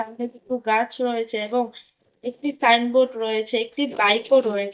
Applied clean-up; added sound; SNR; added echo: neural mask model DeepFilterNet 3.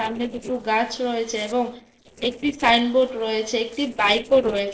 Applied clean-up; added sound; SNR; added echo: neural separator model SepFormer DNS4.